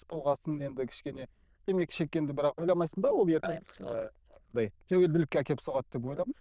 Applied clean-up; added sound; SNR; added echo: neural diffusion model UNIVERSE++.